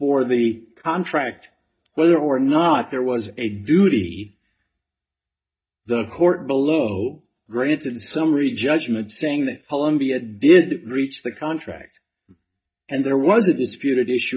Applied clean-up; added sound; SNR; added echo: neural mask model DeepFilterNet 3.